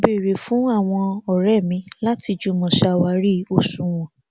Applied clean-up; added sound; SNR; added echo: none; none; none; none.